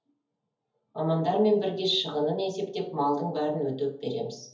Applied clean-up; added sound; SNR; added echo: none; none; none; reverberation time 0.7 s.